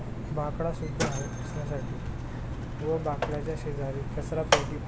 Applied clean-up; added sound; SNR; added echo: none; Mechanisms; -2 dB; none.